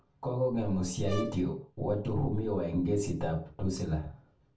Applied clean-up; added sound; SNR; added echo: none; Brass instrument; 12 dB; reverberation time 0.3 s.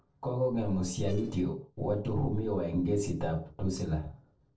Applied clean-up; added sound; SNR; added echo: neural separator model SepFormer DNS4.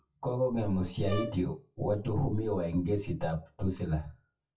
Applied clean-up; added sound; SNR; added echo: classical method WPE with log-MMSE.